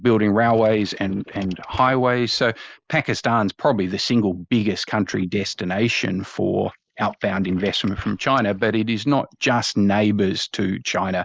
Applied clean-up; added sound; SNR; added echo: neural mask model Resemble Enhance denoiser.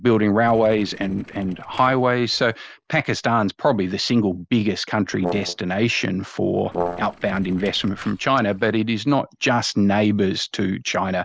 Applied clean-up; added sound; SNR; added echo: neural separator model SepFormer DNS4.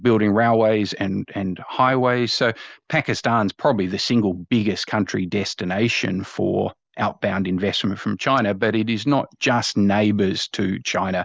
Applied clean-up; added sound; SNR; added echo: none; none; none; none.